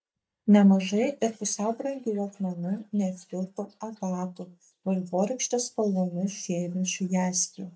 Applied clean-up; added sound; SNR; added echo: neural mask model DeepFilterNet 3.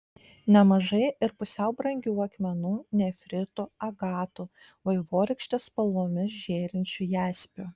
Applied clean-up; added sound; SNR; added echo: none; none; none; none.